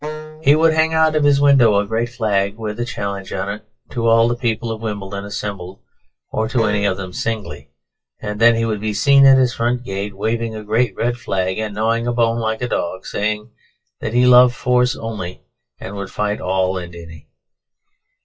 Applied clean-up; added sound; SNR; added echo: classical method WPE with log-MMSE.